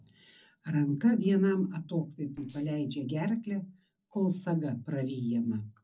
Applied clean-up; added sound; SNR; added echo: neural separator model SepFormer DNS4.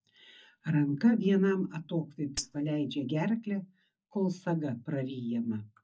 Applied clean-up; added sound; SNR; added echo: neural mask model DeepFilterNet 3.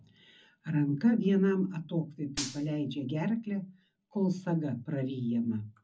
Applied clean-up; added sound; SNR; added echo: none; Gunshot, gunfire; 12 dB; reverberation time 0.4 s.